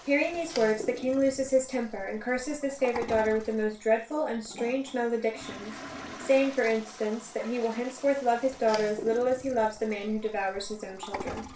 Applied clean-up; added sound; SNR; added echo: none; Toilet flush; 14 dB; reverberation time 0.3 s.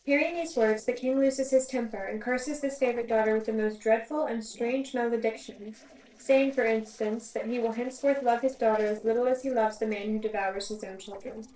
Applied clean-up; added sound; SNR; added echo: neural separator model SepFormer DNS4.